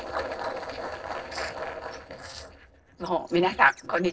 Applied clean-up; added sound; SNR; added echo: neural separator model SepFormer DNS4.